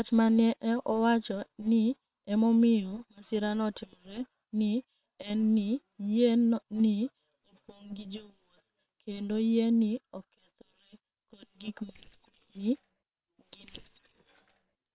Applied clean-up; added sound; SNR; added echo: neural separator model SepFormer WHAM!.